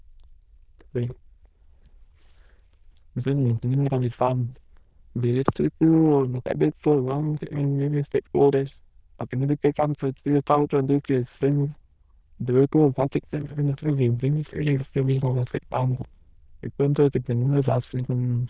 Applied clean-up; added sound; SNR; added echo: neural diffusion model UNIVERSE++.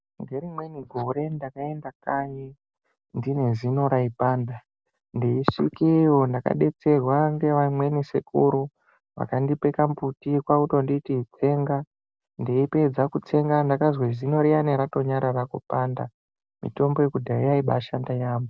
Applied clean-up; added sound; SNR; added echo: none; none; none; none.